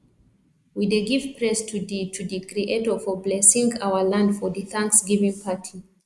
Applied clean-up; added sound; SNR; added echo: neural mask model Resemble Enhance denoiser.